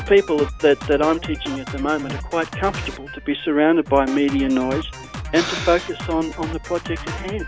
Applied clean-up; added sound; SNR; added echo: none; Drum kit + Breathing; 10 dB; none.